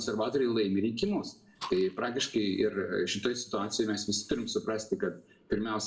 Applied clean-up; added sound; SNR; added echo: neural separator model SepFormer DNS4.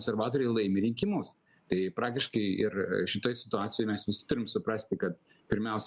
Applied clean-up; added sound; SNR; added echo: none; none; none; none.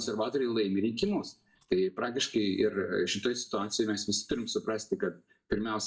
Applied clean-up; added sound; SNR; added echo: neural mask model DeepFilterNet 3.